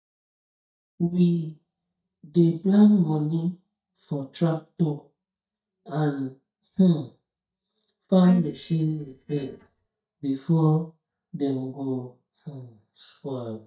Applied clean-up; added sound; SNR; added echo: neural mask model DeepFilterNet 3.